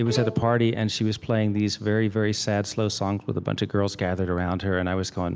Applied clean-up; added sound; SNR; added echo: none; Bowed string instrument; 13 dB; none.